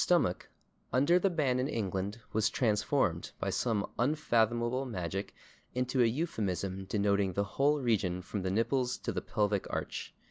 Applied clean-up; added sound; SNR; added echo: none; none; none; none.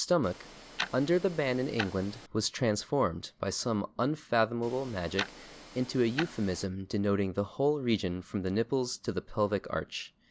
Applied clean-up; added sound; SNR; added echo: none; Tick-tock; 11 dB; none.